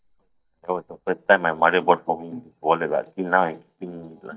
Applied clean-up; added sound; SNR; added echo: neural mask model DeepFilterNet 3.